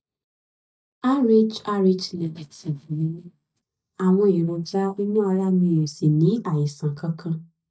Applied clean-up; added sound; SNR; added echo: neural mask model DeepFilterNet 3.